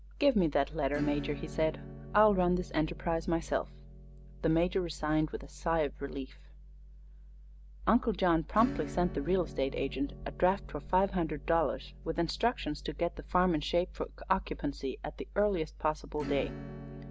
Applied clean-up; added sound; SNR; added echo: none; Acoustic guitar / Strum; 15 dB; none.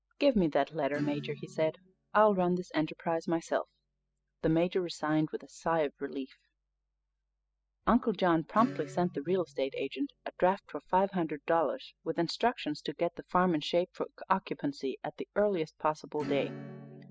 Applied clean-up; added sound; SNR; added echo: classical method spectral subtraction.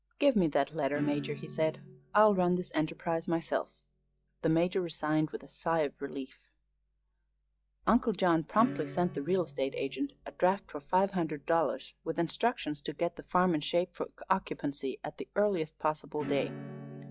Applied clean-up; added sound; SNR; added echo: classical method log-MMSE.